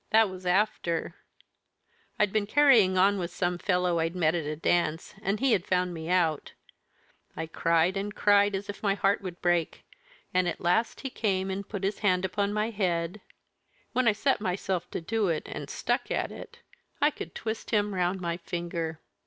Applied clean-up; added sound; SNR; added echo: none; none; none; none.